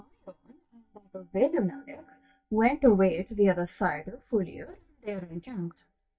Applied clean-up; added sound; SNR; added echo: neural mask model DeepFilterNet 3.